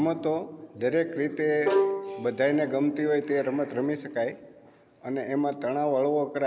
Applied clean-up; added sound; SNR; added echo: none; Bowed string instrument; 4 dB; none.